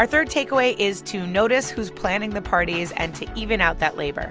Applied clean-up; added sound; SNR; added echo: none; none; none; none.